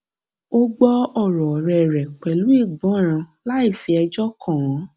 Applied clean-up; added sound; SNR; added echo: none; none; none; none.